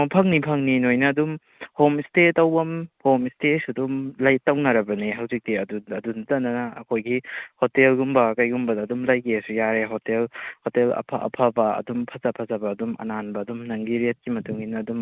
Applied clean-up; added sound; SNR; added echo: none; none; none; none.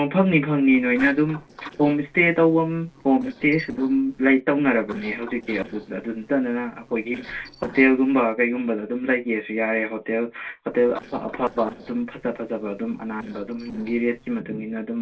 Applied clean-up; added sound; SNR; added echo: neural separator model SepFormer DNS4.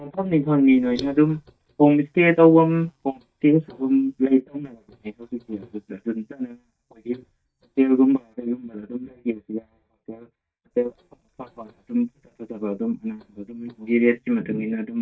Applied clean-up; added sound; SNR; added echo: neural mask model DeepFilterNet 3.